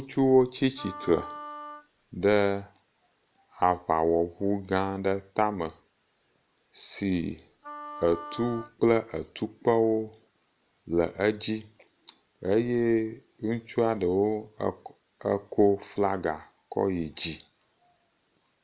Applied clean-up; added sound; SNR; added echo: none; Wind instrument, woodwind instrument; 14 dB; none.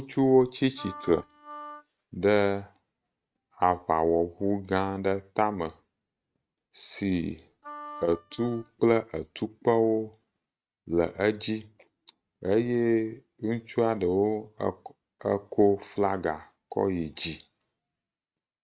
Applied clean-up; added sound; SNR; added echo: neural mask model RNNoise.